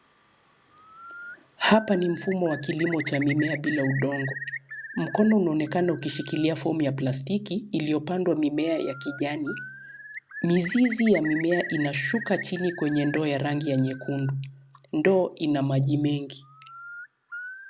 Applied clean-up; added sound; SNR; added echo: none; Bird; 13 dB; none.